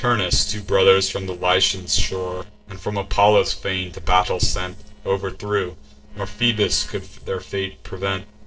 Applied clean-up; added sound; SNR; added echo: neural separator model SepFormer DNS4.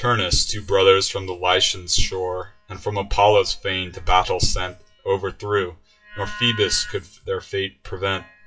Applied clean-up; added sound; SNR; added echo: classical method WPE with log-MMSE.